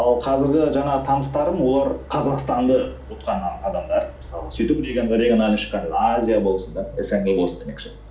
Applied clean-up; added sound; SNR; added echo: none; Idling; 17 dB; reverberation time 0.4 s.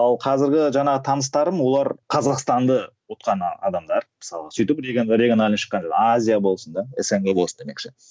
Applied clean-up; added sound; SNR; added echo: none; none; none; none.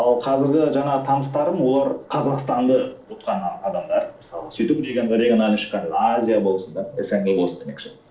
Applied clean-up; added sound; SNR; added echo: neural separator model SepFormer DNS4.